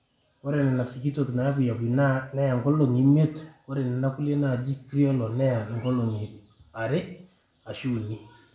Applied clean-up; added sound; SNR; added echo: none; none; none; reverberation time 0.5 s.